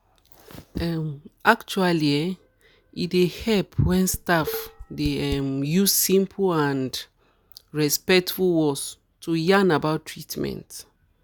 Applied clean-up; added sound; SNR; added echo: none; Dishes, pots, and pans; 11 dB; none.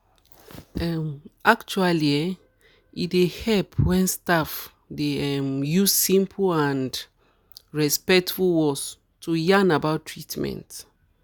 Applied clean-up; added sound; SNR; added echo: none; none; none; none.